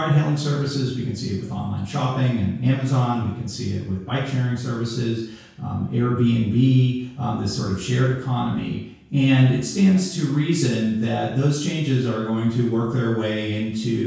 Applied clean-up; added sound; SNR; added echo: none; none; none; reverberation time 0.6 s.